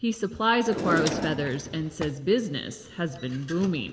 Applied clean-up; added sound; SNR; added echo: none; Drawer open or close; 6 dB; reverberation time 1.6 s.